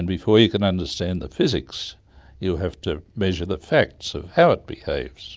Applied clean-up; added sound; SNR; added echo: none; none; none; none.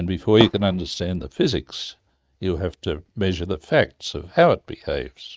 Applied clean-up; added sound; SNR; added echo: neural mask model RNNoise.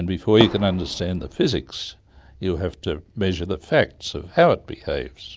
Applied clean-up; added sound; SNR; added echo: none; Fireworks; 8 dB; none.